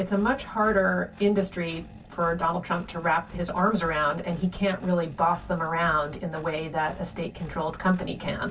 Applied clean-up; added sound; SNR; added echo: none; Engine; 19 dB; reverberation time 0.1 s.